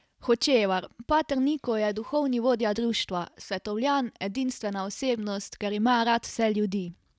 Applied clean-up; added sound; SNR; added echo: none; none; none; none.